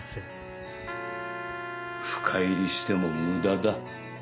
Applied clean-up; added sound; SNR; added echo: none; Trumpet; 8 dB; none.